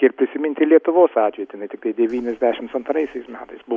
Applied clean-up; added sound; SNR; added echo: none; none; none; none.